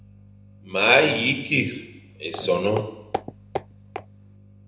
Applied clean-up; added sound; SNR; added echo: none; Walk, footsteps; 10 dB; reverberation time 0.8 s.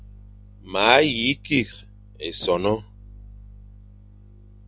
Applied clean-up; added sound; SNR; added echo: none; none; none; none.